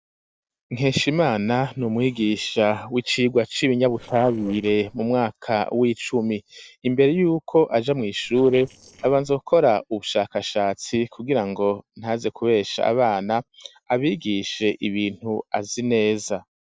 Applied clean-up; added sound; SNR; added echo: neural separator model SepFormer DNS4.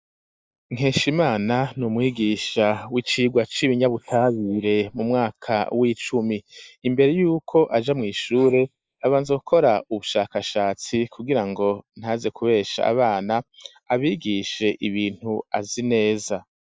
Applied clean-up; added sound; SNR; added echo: neural mask model Resemble Enhance denoiser.